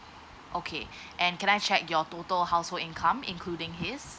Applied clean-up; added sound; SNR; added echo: none; none; none; none.